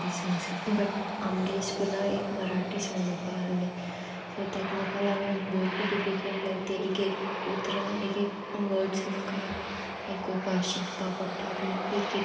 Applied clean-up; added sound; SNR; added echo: none; Aircraft; 5 dB; reverberation time 2.5 s.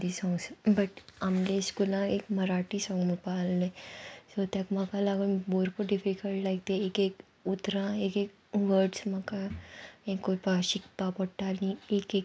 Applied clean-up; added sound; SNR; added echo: none; none; none; none.